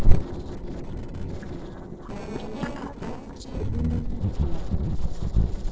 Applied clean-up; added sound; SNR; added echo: neural separator model SepFormer DNS4.